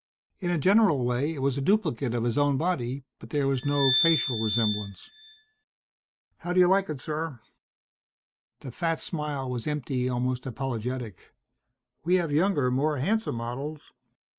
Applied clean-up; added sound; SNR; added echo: none; Glass; 2 dB; none.